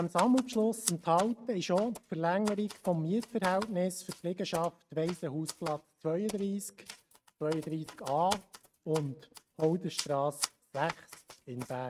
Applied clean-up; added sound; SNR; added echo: neural mask model RNNoise.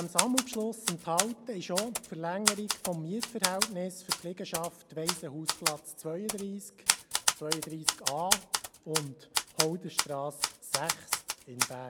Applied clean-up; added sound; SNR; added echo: none; Typewriter; -2 dB; none.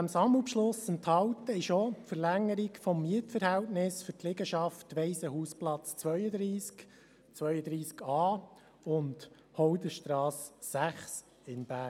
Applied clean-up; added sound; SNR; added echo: none; none; none; none.